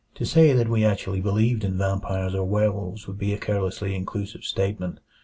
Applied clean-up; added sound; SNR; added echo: none; none; none; none.